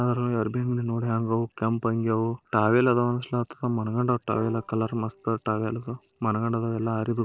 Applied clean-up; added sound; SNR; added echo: neural separator model SepFormer DNS4.